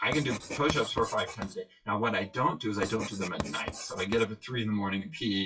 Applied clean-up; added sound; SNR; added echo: classical method WPE with log-MMSE.